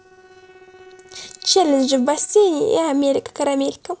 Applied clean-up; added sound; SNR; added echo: neural separator model SepFormer DNS4.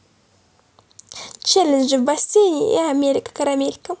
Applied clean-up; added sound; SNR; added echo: none; none; none; none.